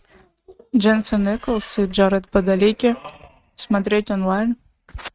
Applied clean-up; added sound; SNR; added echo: neural mask model RNNoise.